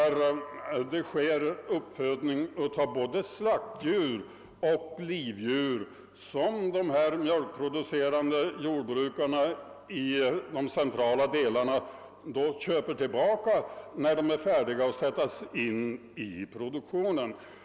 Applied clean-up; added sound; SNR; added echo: none; none; none; none.